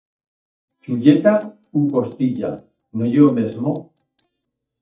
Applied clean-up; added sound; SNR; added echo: neural mask model DeepFilterNet 3.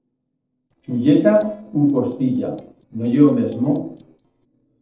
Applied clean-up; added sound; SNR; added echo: neural separator model SepFormer DNS4.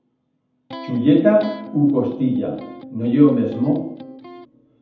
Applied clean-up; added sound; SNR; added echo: none; Electric guitar; 18 dB; reverberation time 0.8 s.